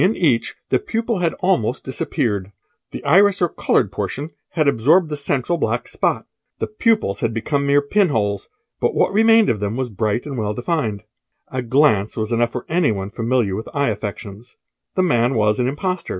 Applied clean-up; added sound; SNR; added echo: none; none; none; none.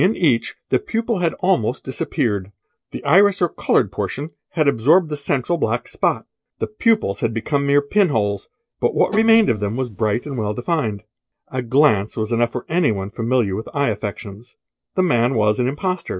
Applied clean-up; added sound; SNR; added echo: neural separator model SepFormer DNS4.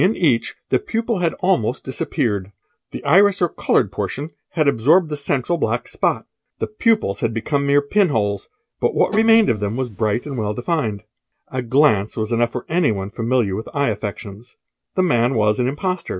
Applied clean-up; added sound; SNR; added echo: none; Bowed string instrument; 13 dB; none.